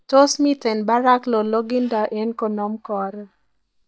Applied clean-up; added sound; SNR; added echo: neural mask model DeepFilterNet 3.